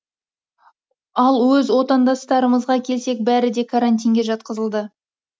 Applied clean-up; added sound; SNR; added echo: none; none; none; none.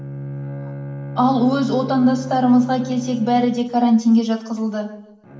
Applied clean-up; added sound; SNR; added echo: none; Bowed string instrument; 13 dB; reverberation time 0.9 s.